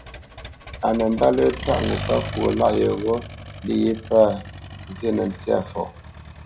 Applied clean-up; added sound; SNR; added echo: none; Accelerating, revving, vroom; 11 dB; reverberation time 0.4 s.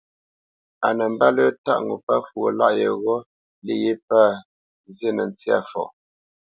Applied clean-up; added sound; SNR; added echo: none; none; none; none.